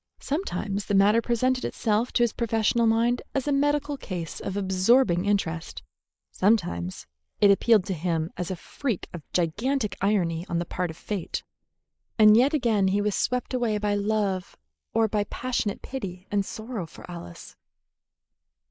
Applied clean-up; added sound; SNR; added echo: neural mask model Resemble Enhance denoiser.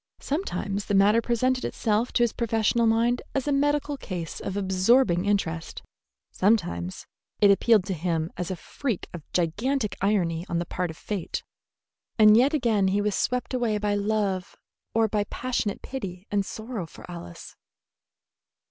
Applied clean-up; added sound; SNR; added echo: none; none; none; none.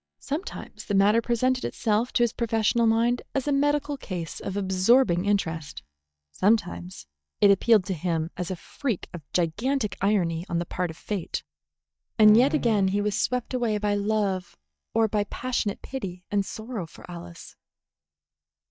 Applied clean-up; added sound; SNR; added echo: neural mask model DeepFilterNet 3.